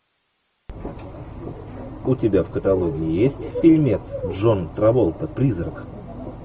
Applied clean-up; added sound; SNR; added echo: none; none; none; none.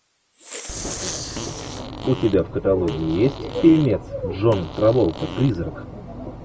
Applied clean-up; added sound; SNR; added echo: none; Fart + Respiratory sounds; 13 dB; none.